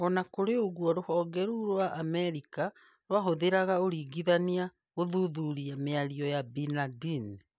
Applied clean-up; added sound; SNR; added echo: none; none; none; none.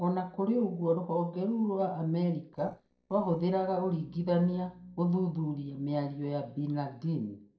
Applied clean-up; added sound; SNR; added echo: neural separator model SepFormer DNS4.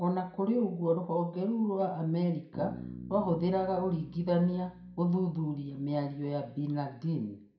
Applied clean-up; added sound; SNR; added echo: none; Bass guitar; 18 dB; reverberation time 0.4 s.